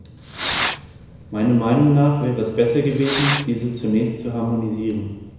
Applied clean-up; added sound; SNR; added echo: none; Fireworks; 4 dB; reverberation time 1.0 s.